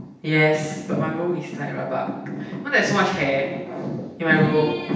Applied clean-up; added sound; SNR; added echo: none; none; none; reverberation time 0.9 s.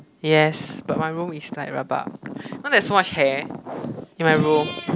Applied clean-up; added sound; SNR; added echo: none; none; none; none.